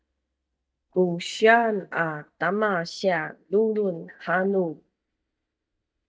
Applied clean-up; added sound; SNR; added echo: neural mask model DeepFilterNet 3.